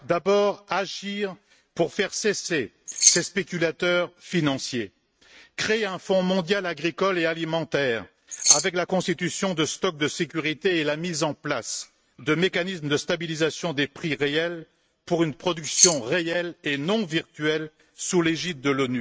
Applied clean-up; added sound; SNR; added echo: neural mask model RNNoise.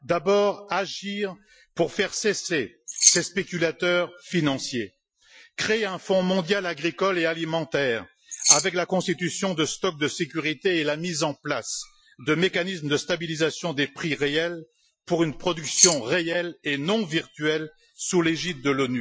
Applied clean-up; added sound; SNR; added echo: classical method Wiener filter.